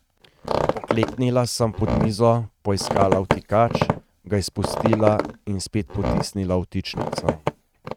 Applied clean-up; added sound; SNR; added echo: neural mask model RNNoise.